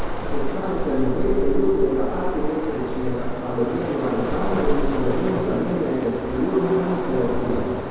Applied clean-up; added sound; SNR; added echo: none; Waves, surf; 1 dB; reverberation time 2.2 s.